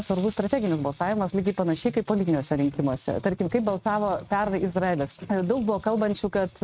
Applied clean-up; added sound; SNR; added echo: neural mask model RNNoise.